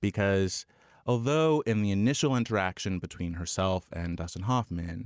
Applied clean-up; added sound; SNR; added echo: none; none; none; none.